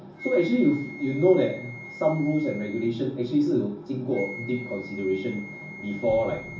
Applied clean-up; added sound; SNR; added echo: none; Wind instrument, woodwind instrument; 16 dB; reverberation time 0.4 s.